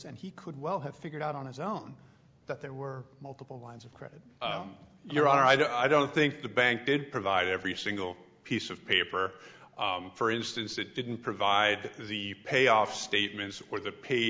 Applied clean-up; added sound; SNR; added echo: none; none; none; none.